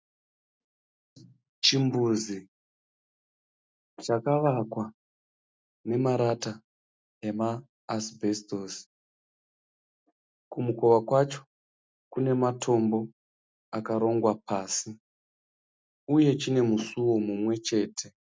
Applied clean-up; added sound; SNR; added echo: none; none; none; none.